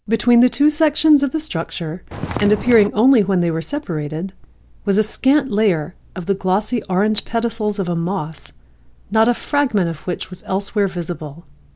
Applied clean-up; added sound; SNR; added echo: none; Walk, footsteps; 7 dB; none.